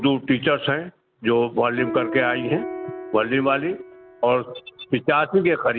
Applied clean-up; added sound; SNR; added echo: none; Piano; 13 dB; none.